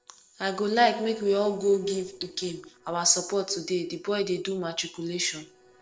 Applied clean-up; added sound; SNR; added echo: neural separator model SepFormer DNS4.